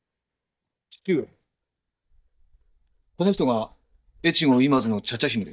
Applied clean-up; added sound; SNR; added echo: neural mask model DeepFilterNet 3.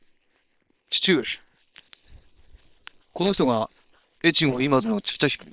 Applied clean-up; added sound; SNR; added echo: neural separator model SepFormer WHAM!.